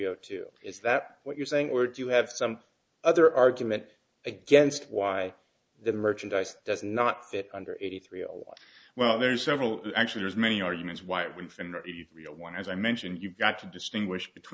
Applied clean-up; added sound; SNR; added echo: none; none; none; none.